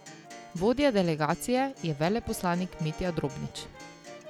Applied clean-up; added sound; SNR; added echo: none; Acoustic guitar + Brass instrument; 17 dB; none.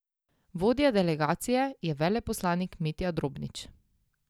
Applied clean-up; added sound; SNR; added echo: none; none; none; none.